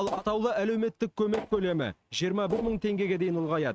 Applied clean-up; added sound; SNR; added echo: neural mask model RNNoise.